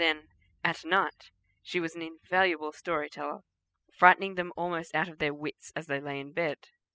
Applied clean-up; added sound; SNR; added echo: classical method spectral subtraction.